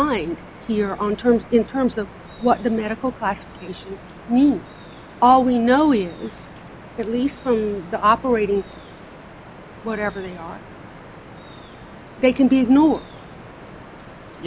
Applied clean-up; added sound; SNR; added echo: none; Drip; 19 dB; none.